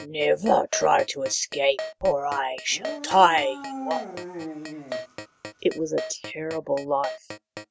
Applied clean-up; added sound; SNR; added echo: none; Keyboard (musical) + Dog; 11 dB; none.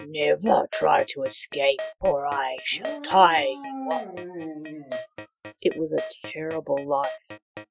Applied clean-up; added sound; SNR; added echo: classical method Wiener filter.